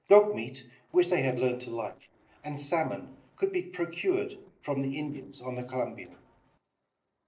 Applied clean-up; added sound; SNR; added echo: neural separator model SepFormer DNS4.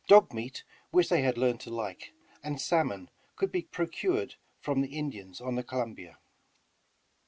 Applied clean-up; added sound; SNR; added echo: none; none; none; none.